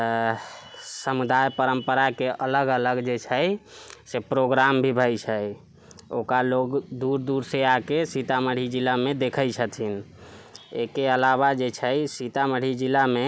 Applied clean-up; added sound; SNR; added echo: none; none; none; none.